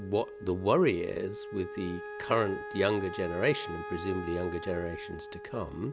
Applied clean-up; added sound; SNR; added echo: none; Wind instrument, woodwind instrument; 10 dB; none.